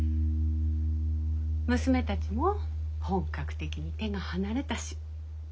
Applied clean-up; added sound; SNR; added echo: none; Piano; -4 dB; none.